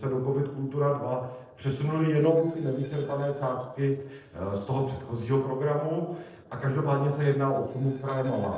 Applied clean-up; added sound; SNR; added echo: neural separator model SepFormer DNS4.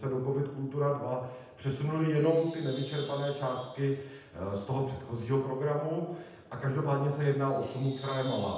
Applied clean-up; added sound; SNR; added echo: none; Chime; -1 dB; reverberation time 0.9 s.